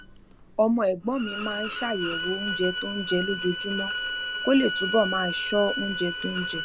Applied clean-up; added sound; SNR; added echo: none; Bowed string instrument; 4 dB; none.